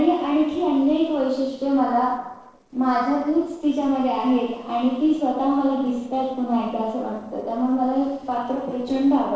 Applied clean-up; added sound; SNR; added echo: neural separator model SepFormer DNS4.